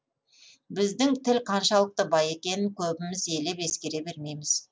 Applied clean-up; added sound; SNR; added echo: none; none; none; none.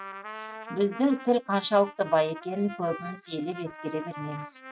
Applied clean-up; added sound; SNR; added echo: neural mask model RNNoise.